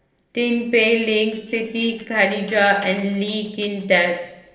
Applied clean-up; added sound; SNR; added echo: neural separator model SepFormer DNS4.